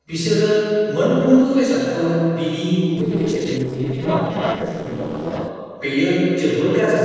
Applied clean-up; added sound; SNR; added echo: neural separator model SepFormer DNS4.